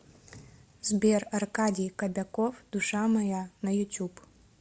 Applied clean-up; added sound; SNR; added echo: none; none; none; none.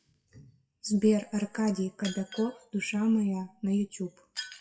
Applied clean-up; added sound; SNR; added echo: classical method WPE with log-MMSE.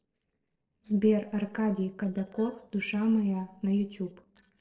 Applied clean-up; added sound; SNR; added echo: neural separator model SepFormer DNS4.